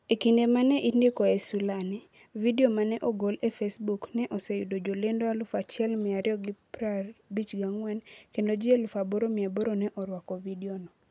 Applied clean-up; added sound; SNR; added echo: none; none; none; none.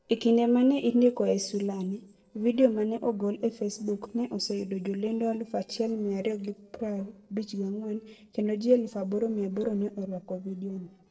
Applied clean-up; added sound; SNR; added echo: neural separator model SepFormer DNS4.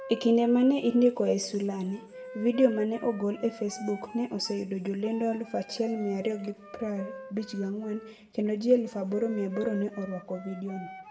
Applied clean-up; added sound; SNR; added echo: none; Wind instrument, woodwind instrument; 17 dB; reverberation time 0.7 s.